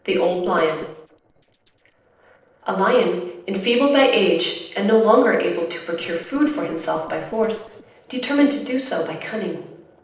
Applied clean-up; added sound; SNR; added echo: neural separator model SepFormer DNS4.